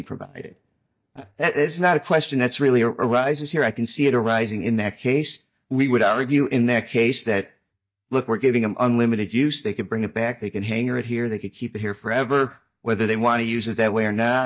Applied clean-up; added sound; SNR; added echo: neural mask model DeepFilterNet 3.